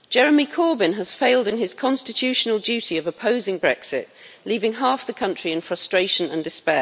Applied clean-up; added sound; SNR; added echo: none; none; none; none.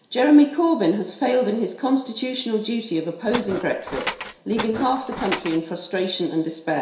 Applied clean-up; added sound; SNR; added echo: none; Tools; 9 dB; reverberation time 0.7 s.